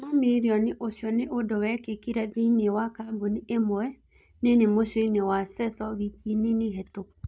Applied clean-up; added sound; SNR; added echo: neural mask model DeepFilterNet 3.